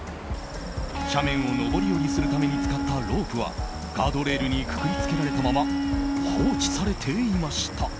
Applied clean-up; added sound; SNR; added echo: none; Electric guitar; 1 dB; none.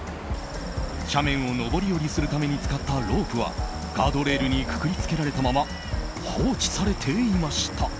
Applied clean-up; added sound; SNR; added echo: none; none; none; none.